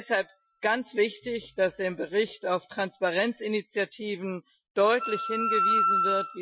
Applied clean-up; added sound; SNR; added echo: classical method Wiener filter.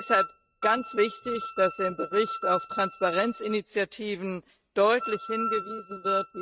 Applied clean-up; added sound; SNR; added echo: neural mask model RNNoise.